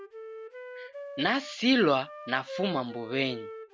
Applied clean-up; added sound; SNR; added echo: none; Wind instrument, woodwind instrument; 12 dB; none.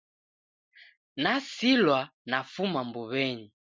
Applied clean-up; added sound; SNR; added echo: none; none; none; none.